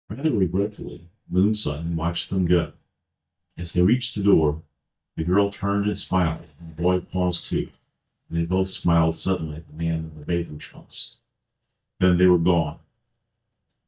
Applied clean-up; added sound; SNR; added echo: neural mask model DeepFilterNet 3.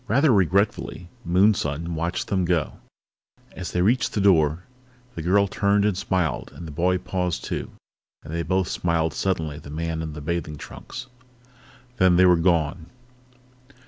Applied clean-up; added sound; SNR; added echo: none; none; none; none.